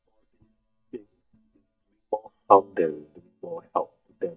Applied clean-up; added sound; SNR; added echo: neural mask model DeepFilterNet 3.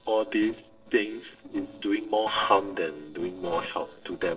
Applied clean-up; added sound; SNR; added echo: neural separator model SepFormer DNS4.